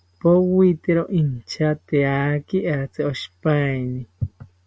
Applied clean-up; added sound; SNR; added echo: none; none; none; none.